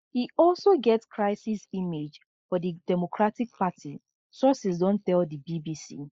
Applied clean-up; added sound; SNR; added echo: neural mask model Resemble Enhance denoiser.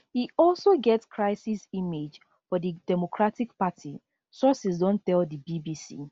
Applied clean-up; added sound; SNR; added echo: none; none; none; none.